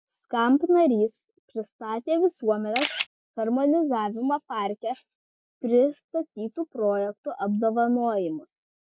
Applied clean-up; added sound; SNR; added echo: none; Camera; 3 dB; none.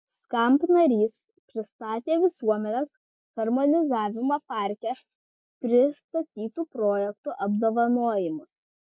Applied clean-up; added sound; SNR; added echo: none; none; none; none.